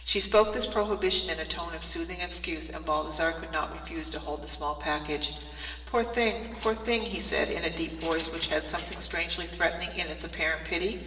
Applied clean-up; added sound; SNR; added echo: neural separator model SepFormer DNS4.